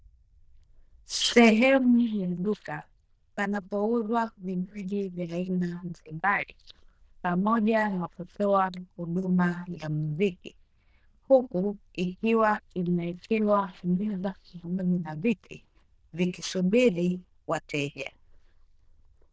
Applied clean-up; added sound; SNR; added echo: neural diffusion model UNIVERSE++.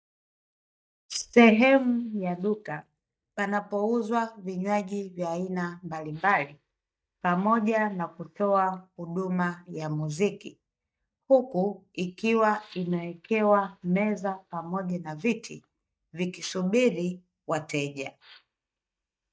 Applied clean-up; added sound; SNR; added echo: neural mask model DeepFilterNet 3.